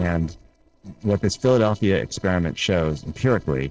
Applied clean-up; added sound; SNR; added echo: neural separator model SepFormer DNS4.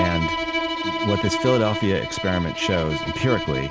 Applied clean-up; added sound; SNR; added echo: none; Bowed string instrument; 3 dB; none.